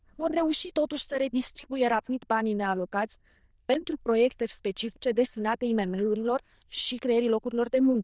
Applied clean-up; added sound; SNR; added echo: neural diffusion model UNIVERSE++.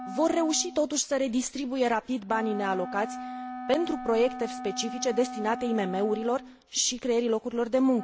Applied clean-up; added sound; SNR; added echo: none; Wind instrument, woodwind instrument; 12 dB; none.